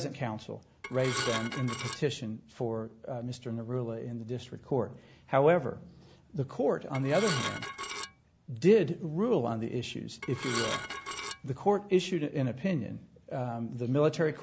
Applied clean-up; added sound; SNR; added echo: none; Dishes, pots, and pans / Glass; 6 dB; none.